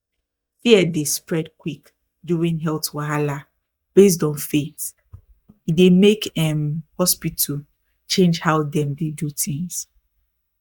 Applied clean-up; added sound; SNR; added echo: neural mask model DeepFilterNet 3.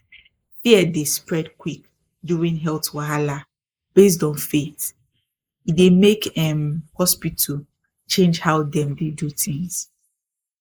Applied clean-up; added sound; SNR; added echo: neural mask model Resemble Enhance denoiser.